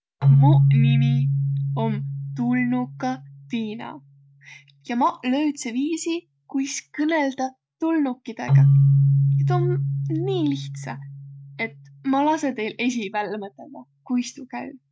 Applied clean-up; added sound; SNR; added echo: none; Keyboard (musical); -3 dB; none.